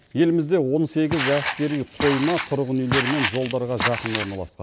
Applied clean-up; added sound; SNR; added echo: none; Walk, footsteps; 4 dB; none.